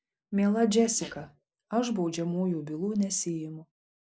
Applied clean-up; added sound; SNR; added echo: neural mask model Resemble Enhance denoiser.